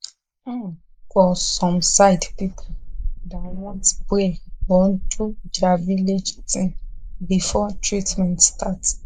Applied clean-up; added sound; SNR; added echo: neural mask model Resemble Enhance denoiser.